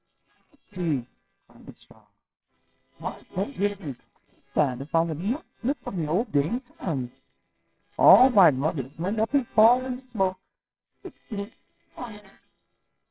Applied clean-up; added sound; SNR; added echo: neural separator model SepFormer WHAMR!.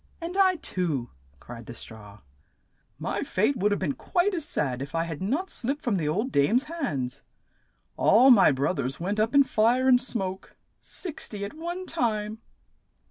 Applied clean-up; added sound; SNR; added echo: none; none; none; none.